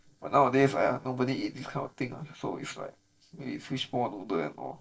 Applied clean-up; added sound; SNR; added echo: neural separator model SepFormer DNS4.